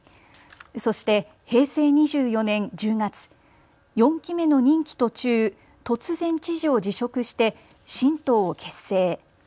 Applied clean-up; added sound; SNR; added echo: none; none; none; none.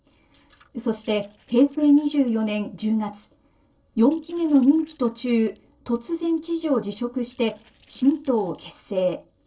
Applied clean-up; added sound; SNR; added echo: neural separator model SepFormer DNS4.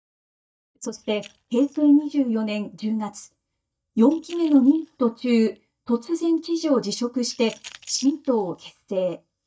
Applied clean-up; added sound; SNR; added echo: neural mask model DeepFilterNet 3.